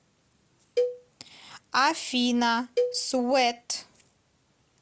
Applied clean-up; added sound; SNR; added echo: none; Cowbell; 5 dB; none.